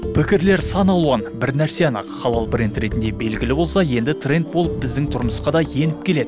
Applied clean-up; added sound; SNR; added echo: none; none; none; none.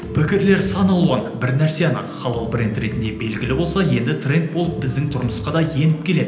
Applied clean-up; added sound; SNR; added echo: none; none; none; reverberation time 0.9 s.